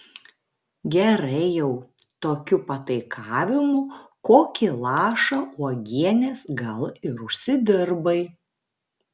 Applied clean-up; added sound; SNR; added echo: none; none; none; none.